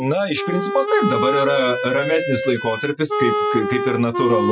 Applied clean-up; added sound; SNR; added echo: classical method Wiener filter.